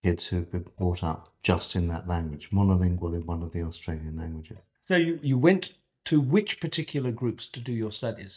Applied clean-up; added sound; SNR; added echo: neural mask model DeepFilterNet 3.